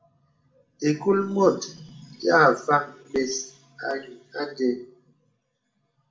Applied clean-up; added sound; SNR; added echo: none; none; none; reverberation time 0.4 s.